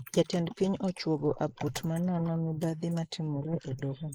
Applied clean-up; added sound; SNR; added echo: neural mask model Resemble Enhance denoiser.